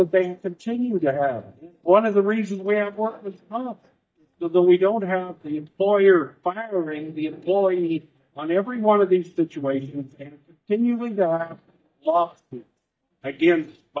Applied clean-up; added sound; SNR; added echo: neural mask model DeepFilterNet 3.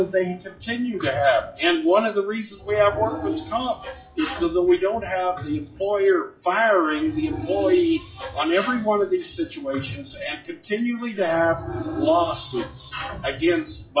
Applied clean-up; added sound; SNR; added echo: classical method WPE with log-MMSE.